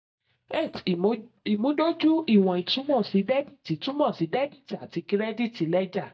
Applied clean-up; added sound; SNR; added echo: neural mask model DeepFilterNet 3.